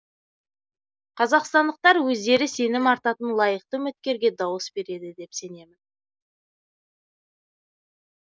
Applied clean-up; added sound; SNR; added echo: neural mask model Resemble Enhance denoiser.